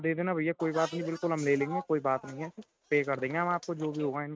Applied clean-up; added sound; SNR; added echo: neural mask model RNNoise.